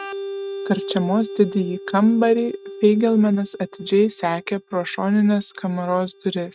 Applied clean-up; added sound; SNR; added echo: neural mask model RNNoise.